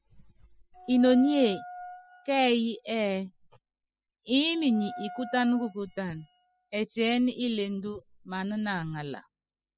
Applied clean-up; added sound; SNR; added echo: classical method spectral subtraction.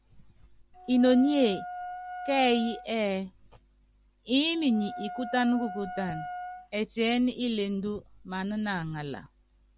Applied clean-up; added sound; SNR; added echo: none; Wind instrument, woodwind instrument; 11 dB; none.